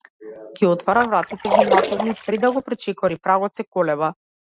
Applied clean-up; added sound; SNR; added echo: neural mask model RNNoise.